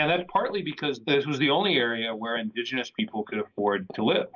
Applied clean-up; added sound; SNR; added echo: neural mask model Resemble Enhance denoiser.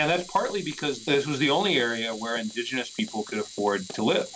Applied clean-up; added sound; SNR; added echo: none; Camera + Run; 15 dB; none.